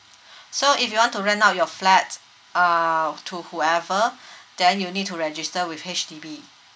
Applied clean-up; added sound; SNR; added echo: none; none; none; none.